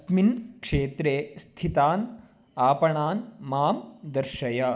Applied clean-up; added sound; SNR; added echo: none; none; none; none.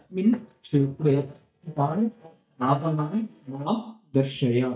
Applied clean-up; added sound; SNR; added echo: neural mask model DeepFilterNet 3.